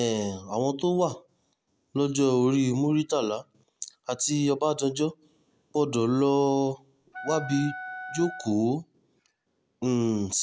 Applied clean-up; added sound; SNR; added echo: none; Wind instrument, woodwind instrument; 12 dB; none.